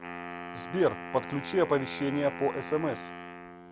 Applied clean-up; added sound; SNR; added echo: none; Wind instrument, woodwind instrument; 10 dB; none.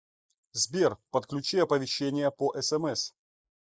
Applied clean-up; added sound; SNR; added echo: neural mask model Resemble Enhance denoiser.